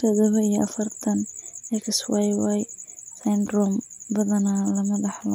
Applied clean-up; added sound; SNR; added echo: none; none; none; none.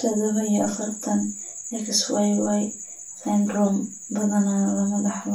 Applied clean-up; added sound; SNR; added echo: none; none; none; reverberation time 0.3 s.